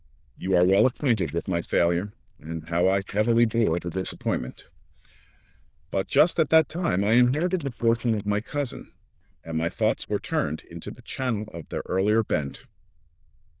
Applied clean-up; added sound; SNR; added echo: neural diffusion model UNIVERSE++.